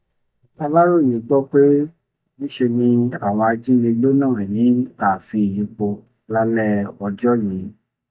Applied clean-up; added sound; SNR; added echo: neural mask model DeepFilterNet 3.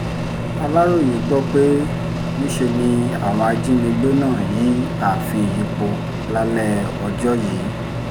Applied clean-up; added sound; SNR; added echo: none; Microwave oven; 3 dB; none.